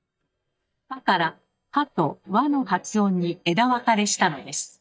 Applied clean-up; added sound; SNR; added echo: neural mask model DeepFilterNet 3.